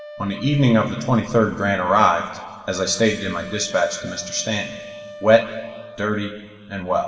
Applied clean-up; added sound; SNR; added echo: none; Wind instrument, woodwind instrument; 18 dB; reverberation time 1.9 s.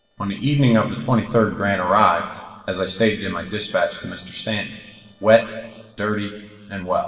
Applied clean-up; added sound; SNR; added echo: neural separator model SepFormer DNS4.